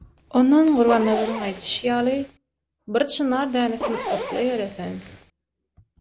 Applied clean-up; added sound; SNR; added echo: none; Zipper (clothing); 10 dB; none.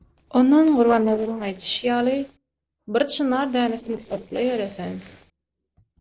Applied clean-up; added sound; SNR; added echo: neural separator model SepFormer DNS4.